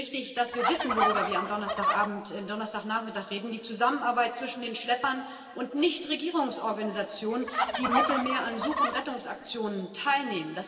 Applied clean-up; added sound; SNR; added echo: none; Fowl; 0 dB; reverberation time 2.6 s.